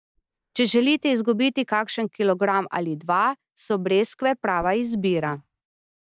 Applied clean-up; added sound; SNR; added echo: neural mask model DeepFilterNet 3.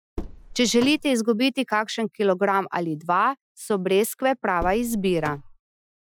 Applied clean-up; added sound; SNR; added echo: classical method Wiener filter.